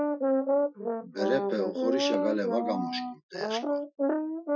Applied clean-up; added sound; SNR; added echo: classical method Wiener filter.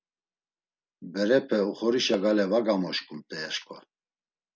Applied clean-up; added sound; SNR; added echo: none; none; none; none.